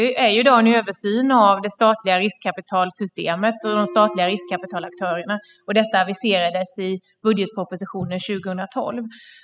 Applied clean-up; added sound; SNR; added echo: classical method spectral subtraction.